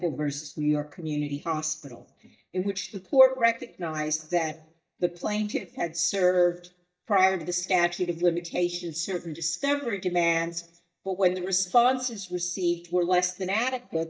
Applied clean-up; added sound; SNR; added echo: neural mask model DeepFilterNet 3.